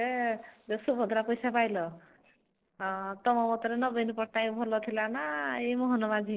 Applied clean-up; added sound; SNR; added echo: neural separator model SepFormer DNS4.